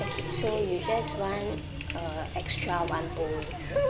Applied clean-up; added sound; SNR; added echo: none; Water tap, faucet; 0 dB; none.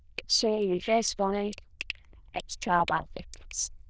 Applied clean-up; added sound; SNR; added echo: neural diffusion model UNIVERSE++.